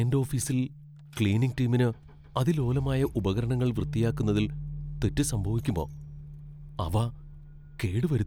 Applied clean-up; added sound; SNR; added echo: none; Rattle / Engine starting / Car + Bass guitar; 12 dB; none.